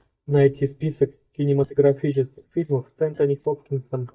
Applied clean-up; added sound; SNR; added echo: neural mask model DeepFilterNet 3.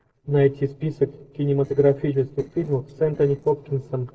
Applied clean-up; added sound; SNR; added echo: neural separator model SepFormer DNS4.